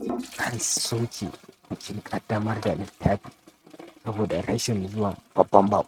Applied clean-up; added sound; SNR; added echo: neural mask model RNNoise.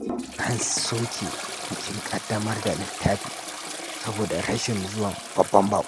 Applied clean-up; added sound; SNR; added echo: none; Toilet flush; 6 dB; none.